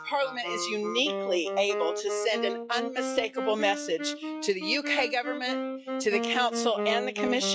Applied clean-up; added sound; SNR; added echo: classical method log-MMSE.